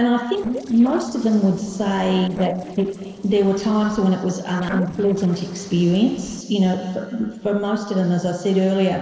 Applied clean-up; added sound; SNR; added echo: neural separator model SepFormer DNS4.